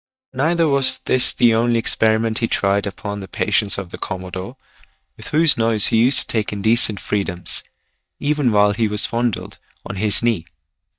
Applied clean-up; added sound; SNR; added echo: neural mask model DeepFilterNet 3.